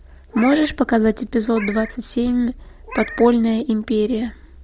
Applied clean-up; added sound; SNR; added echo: none; Meow; 16 dB; none.